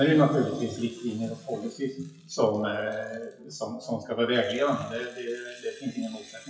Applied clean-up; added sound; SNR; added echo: classical method WPE with log-MMSE.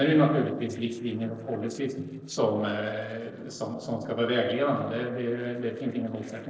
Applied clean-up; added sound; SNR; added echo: neural separator model SepFormer DNS4.